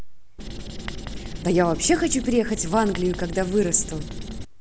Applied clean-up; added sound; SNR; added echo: none; Writing; 8 dB; none.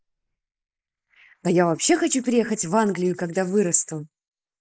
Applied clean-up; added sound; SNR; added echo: neural mask model Resemble Enhance denoiser.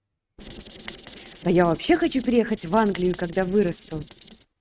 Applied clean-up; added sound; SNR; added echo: neural mask model RNNoise.